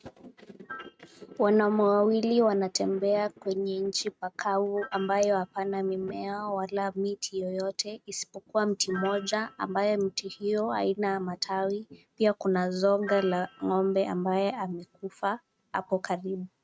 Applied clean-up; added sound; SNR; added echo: neural mask model RNNoise.